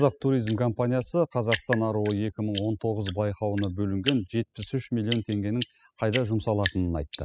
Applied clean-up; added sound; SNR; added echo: classical method spectral subtraction.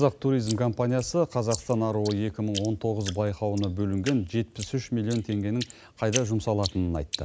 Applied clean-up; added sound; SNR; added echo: neural mask model Resemble Enhance denoiser.